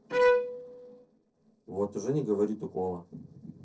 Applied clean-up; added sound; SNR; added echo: neural separator model SepFormer DNS4.